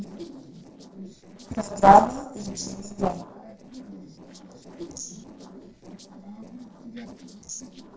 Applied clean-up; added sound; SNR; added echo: neural separator model SepFormer DNS4.